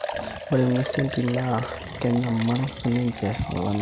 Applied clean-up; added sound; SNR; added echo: none; Liquid; 9 dB; none.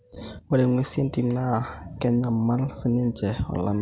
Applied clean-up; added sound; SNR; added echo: none; none; none; none.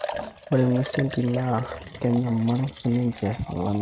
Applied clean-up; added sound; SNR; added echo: neural mask model RNNoise.